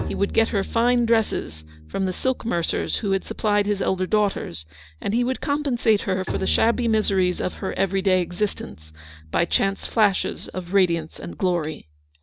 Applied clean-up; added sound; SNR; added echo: none; Bowed string instrument; 14 dB; none.